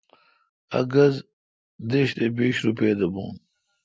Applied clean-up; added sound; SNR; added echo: none; none; none; none.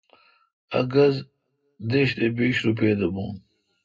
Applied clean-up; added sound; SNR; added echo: none; none; none; reverberation time 0.2 s.